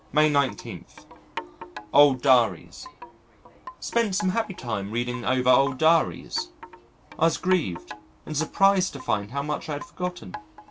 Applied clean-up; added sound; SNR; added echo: none; Wind chime; 16 dB; none.